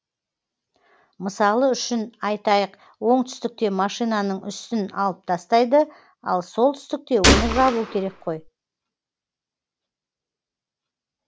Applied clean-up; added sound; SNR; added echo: none; Gunshot, gunfire; -3 dB; none.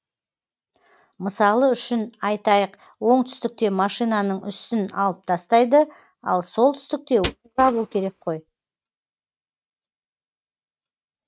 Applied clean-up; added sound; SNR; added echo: neural mask model RNNoise.